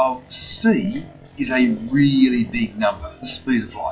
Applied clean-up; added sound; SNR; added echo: classical method WPE with log-MMSE.